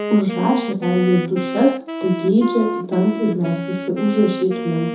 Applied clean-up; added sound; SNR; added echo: none; Wind instrument, woodwind instrument; 7 dB; reverberation time 0.6 s.